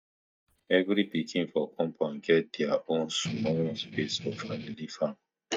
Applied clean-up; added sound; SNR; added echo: neural mask model DeepFilterNet 3.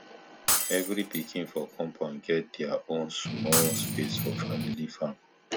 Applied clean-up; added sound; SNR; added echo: none; Strum + Shatter; -1 dB; none.